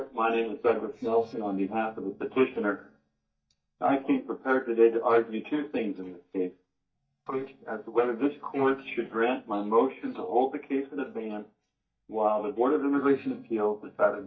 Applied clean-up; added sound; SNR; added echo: neural mask model DeepFilterNet 3.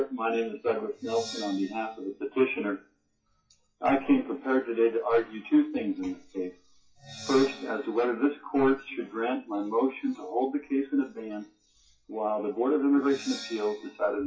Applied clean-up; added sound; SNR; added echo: classical method WPE with log-MMSE.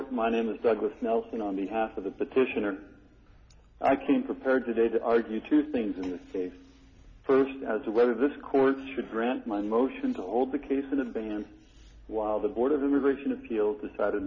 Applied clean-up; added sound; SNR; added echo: none; none; none; none.